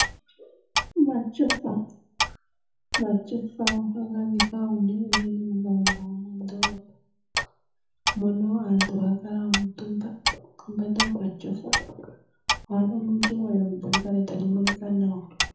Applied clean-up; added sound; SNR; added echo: none; Clock; 4 dB; reverberation time 0.6 s.